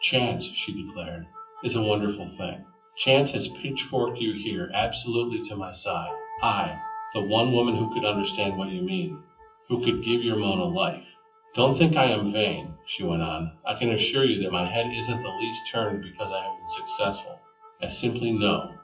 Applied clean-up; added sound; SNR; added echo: classical method WPE with log-MMSE.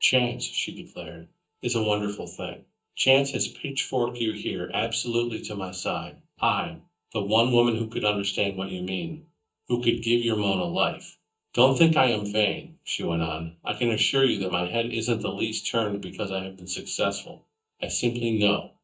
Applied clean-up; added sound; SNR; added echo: neural mask model DeepFilterNet 3.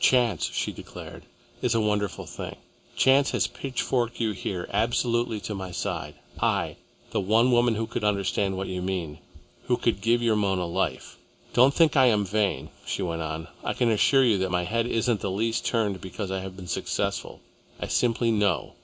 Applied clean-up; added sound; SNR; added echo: none; none; none; none.